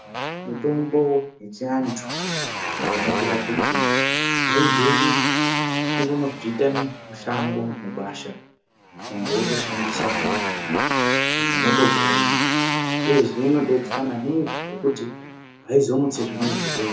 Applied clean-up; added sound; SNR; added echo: none; Motorcycle; -1 dB; reverberation time 0.6 s.